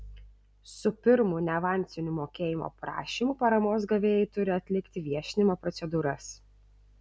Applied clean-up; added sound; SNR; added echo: none; none; none; none.